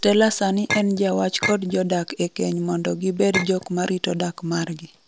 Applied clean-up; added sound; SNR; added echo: none; Chink, clink; 7 dB; none.